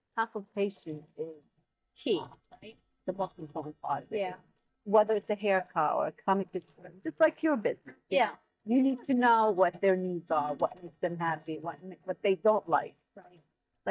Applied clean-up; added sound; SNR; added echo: neural mask model DeepFilterNet 3.